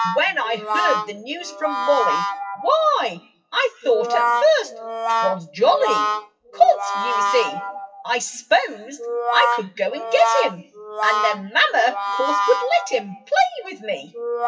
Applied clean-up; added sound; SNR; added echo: classical method WPE with log-MMSE.